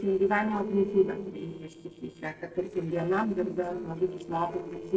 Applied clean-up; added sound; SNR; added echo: neural separator model SepFormer DNS4.